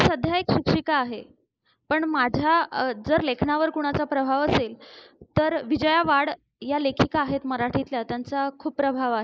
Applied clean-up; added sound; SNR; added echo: neural mask model Resemble Enhance denoiser.